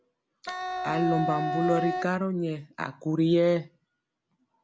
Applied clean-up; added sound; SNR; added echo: none; Wind instrument, woodwind instrument; 2 dB; none.